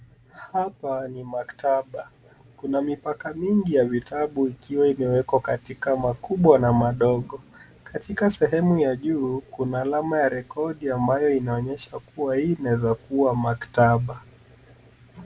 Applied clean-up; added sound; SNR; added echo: none; none; none; none.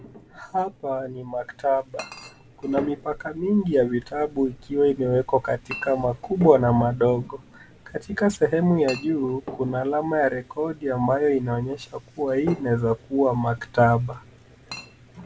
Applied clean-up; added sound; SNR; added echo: none; Chink, clink; 18 dB; none.